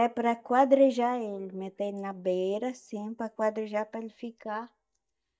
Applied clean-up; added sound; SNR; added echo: neural mask model DeepFilterNet 3.